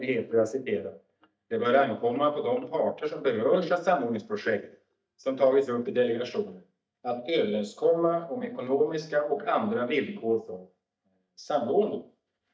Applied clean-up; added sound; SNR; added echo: neural mask model DeepFilterNet 3.